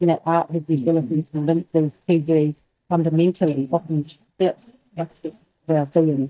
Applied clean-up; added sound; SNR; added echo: neural mask model DeepFilterNet 3.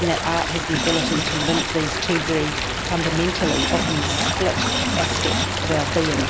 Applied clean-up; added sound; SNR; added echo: none; Stream + Screech; -2 dB; none.